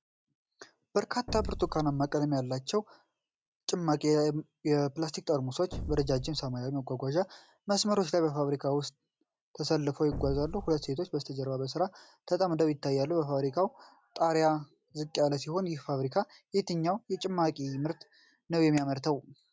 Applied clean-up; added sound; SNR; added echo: none; Explosion; 9 dB; none.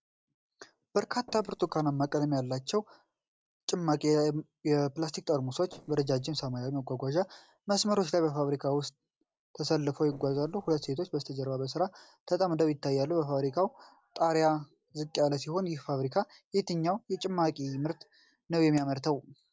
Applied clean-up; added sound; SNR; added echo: neural separator model SepFormer DNS4.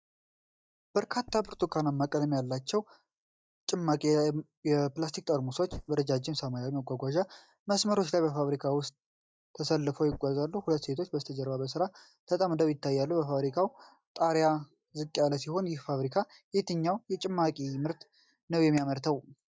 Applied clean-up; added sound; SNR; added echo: neural mask model DeepFilterNet 3.